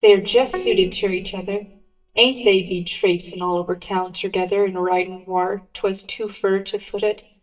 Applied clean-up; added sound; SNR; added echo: neural mask model DeepFilterNet 3.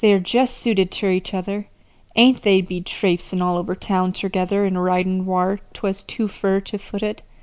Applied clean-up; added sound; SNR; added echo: none; none; none; none.